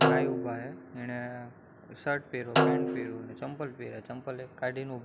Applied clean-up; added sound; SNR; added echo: none; Snare drum; -4 dB; none.